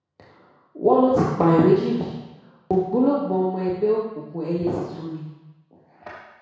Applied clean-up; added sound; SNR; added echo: none; none; none; reverberation time 1.1 s.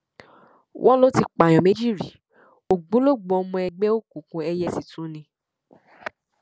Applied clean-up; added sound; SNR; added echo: none; none; none; none.